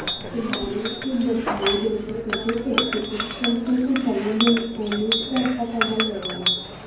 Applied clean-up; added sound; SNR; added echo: none; Chink, clink; 3 dB; reverberation time 0.9 s.